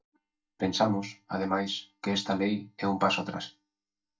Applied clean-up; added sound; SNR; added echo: neural mask model DeepFilterNet 3.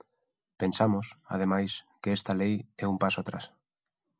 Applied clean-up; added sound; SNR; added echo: none; none; none; none.